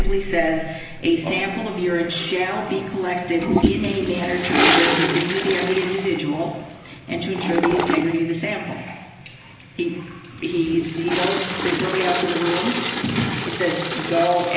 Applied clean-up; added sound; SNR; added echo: none; Toilet flush; 2 dB; reverberation time 0.8 s.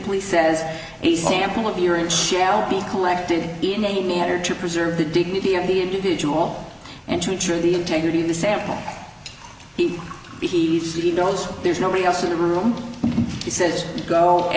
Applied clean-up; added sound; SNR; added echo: none; none; none; none.